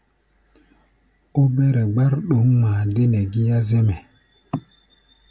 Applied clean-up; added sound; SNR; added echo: none; none; none; none.